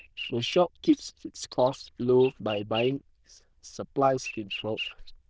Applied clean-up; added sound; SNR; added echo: neural diffusion model UNIVERSE++.